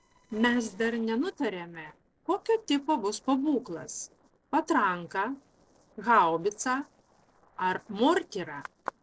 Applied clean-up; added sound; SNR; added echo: neural separator model SepFormer DNS4.